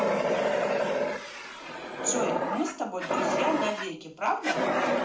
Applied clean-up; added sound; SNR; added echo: none; Fire; -5 dB; reverberation time 0.4 s.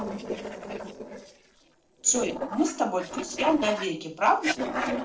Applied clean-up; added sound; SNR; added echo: neural separator model SepFormer DNS4.